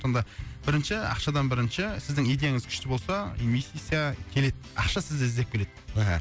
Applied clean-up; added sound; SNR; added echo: none; none; none; none.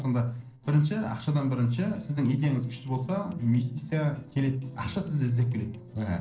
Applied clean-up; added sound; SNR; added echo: neural separator model SepFormer DNS4.